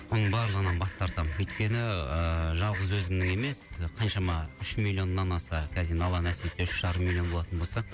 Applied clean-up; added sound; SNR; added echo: none; Sawing; 16 dB; none.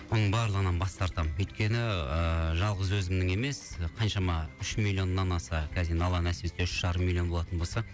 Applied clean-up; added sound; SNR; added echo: none; none; none; none.